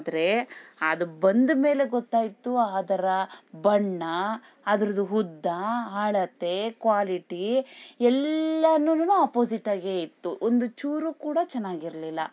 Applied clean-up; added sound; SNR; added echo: none; none; none; none.